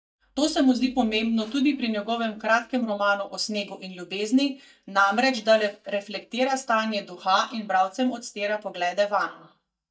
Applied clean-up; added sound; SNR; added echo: neural mask model DeepFilterNet 3.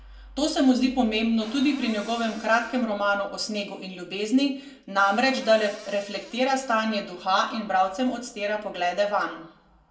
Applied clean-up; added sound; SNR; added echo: none; Cupboard open or close; 19 dB; reverberation time 0.2 s.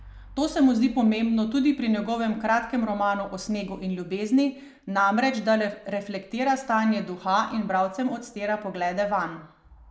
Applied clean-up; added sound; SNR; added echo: none; none; none; none.